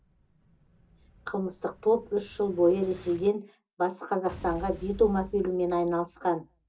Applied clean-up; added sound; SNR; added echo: none; Explosion; 19 dB; reverberation time 0.2 s.